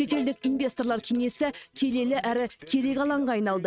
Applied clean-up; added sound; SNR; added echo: neural mask model RNNoise.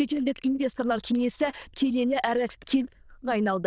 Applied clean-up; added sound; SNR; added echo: neural diffusion model UNIVERSE++.